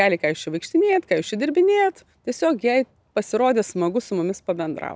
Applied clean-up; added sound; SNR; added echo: none; none; none; none.